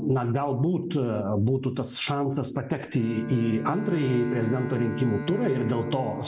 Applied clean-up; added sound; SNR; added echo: none; Bowed string instrument; 11 dB; none.